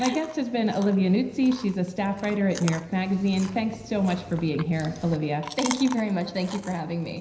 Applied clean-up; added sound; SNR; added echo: none; Chewing, mastication; 15 dB; reverberation time 0.9 s.